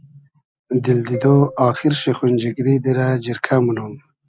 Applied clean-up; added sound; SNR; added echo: none; Marimba, xylophone; 18 dB; none.